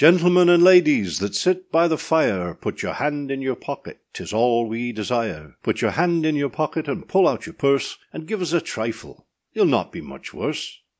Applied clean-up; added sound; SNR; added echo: none; none; none; none.